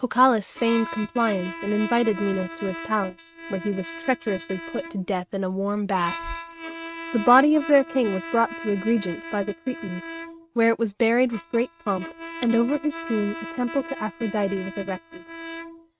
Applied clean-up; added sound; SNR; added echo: neural mask model RNNoise.